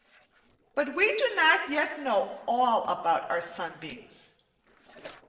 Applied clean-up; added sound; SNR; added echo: neural separator model SepFormer DNS4.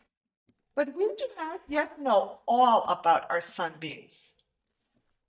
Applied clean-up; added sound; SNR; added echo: neural mask model DeepFilterNet 3.